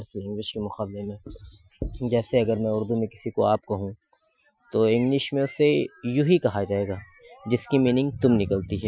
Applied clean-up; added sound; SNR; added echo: classical method Wiener filter.